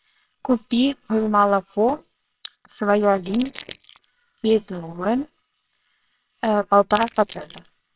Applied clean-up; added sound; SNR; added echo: neural separator model SepFormer WHAMR!.